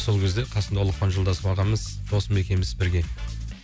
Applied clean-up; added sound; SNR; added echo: none; none; none; none.